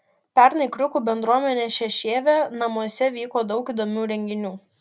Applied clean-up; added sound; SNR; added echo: none; none; none; none.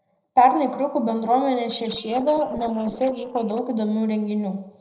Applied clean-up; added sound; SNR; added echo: neural separator model SepFormer DNS4.